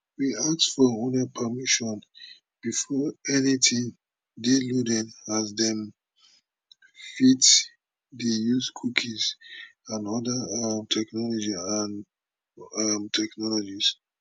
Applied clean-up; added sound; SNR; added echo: none; none; none; none.